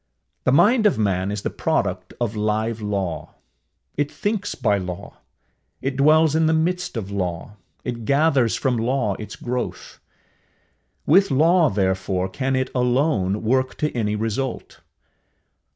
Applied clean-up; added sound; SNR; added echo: none; none; none; none.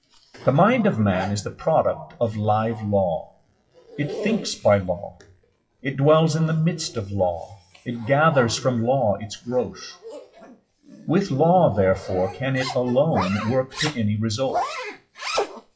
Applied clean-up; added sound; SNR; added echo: classical method WPE with log-MMSE.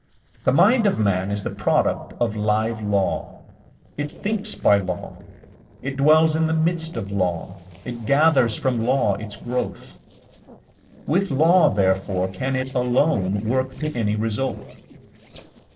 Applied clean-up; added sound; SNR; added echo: neural separator model SepFormer DNS4.